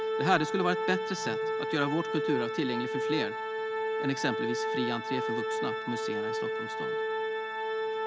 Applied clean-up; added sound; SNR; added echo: none; Organ; -1 dB; none.